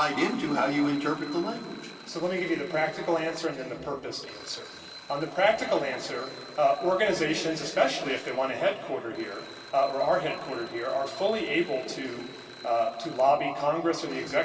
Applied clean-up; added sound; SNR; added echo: none; Alarm; 19 dB; reverberation time 2.7 s.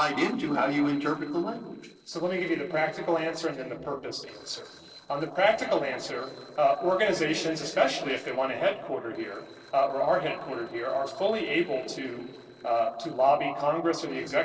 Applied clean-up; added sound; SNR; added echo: neural separator model SepFormer DNS4.